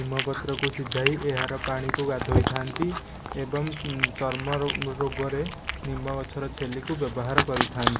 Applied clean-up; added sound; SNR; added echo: none; Cat; 1 dB; none.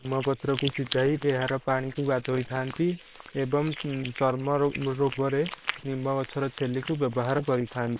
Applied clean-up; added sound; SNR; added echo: neural separator model SepFormer WHAM!.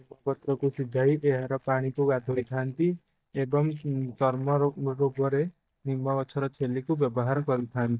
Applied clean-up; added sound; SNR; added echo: neural mask model DeepFilterNet 3.